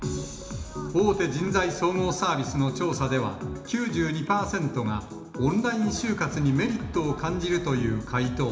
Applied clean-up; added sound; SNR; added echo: none; Boom; 20 dB; reverberation time 0.8 s.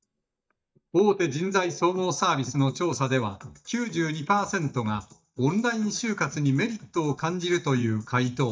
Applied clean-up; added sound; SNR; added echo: neural mask model DeepFilterNet 3.